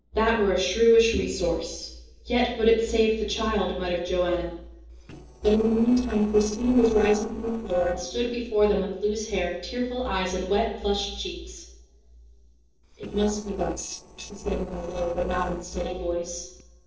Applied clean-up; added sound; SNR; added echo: neural separator model SepFormer DNS4.